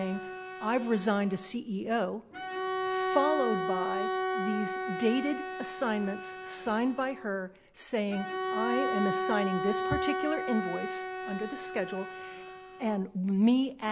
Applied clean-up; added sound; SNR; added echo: none; Bowed string instrument; 4 dB; none.